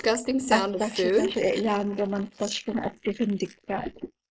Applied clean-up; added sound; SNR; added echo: neural mask model Resemble Enhance denoiser.